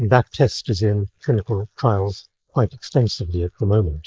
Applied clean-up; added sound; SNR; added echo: neural mask model Resemble Enhance denoiser.